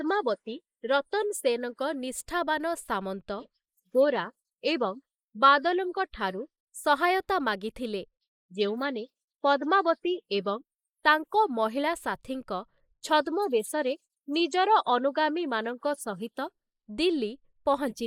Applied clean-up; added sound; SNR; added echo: neural mask model Resemble Enhance denoiser.